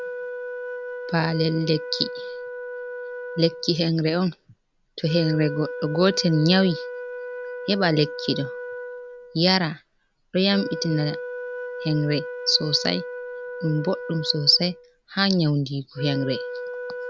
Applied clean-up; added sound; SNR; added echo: none; Wind instrument, woodwind instrument; 9 dB; none.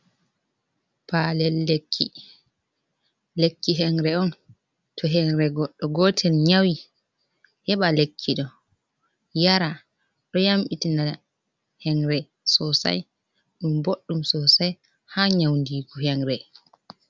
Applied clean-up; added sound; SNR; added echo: none; none; none; none.